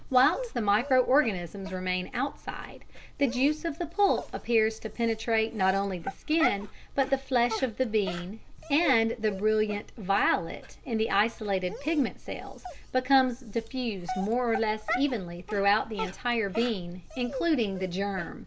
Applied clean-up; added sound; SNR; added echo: none; Dog; 13 dB; none.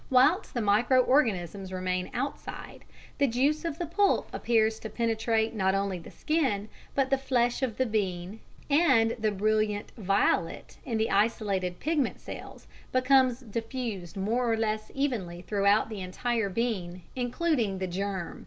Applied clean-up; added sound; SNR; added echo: none; none; none; none.